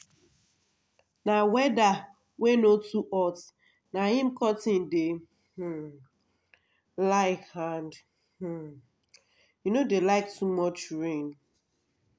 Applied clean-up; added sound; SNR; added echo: none; none; none; none.